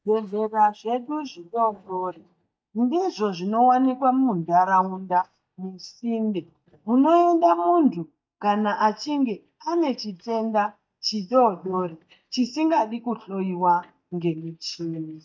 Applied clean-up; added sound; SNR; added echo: neural mask model DeepFilterNet 3.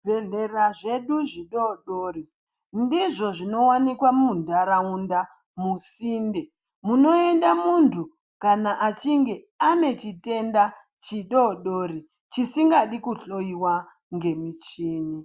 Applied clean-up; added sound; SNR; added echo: none; none; none; none.